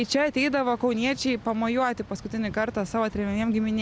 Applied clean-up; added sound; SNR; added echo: none; none; none; none.